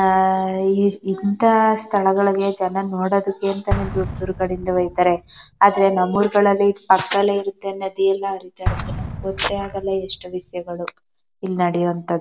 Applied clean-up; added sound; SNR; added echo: none; Explosion; 13 dB; none.